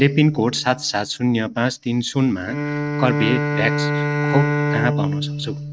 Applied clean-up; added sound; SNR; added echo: neural mask model RNNoise.